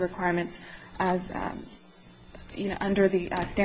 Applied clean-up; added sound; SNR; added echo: none; Door; 18 dB; none.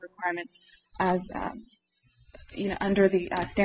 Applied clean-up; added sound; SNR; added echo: classical method spectral subtraction.